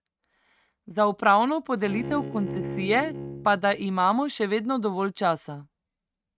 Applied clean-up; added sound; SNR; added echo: neural mask model RNNoise.